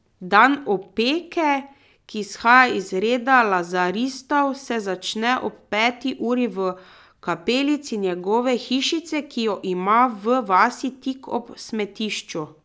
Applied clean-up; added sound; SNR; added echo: none; none; none; none.